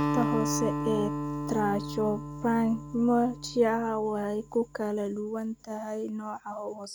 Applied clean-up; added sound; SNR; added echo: none; Acoustic guitar; 5 dB; none.